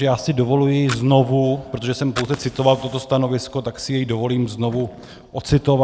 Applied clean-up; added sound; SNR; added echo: none; Fire; 20 dB; none.